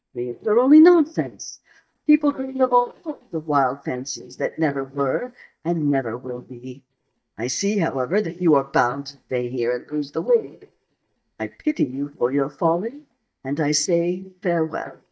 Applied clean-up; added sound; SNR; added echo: neural mask model DeepFilterNet 3.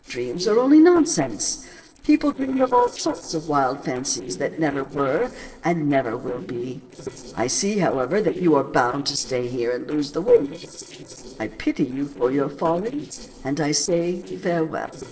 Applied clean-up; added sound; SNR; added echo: neural separator model SepFormer DNS4.